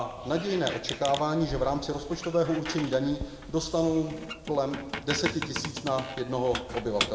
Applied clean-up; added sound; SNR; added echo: none; Squeak; 9 dB; reverberation time 1.2 s.